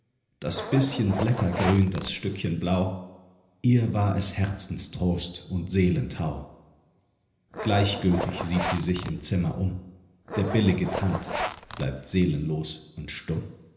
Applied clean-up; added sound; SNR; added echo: none; Zipper (clothing); 8 dB; reverberation time 0.8 s.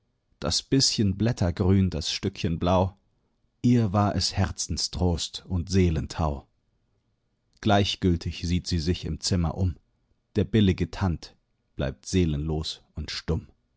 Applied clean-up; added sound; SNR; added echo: none; none; none; none.